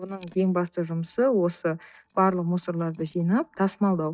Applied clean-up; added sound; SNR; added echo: neural mask model DeepFilterNet 3.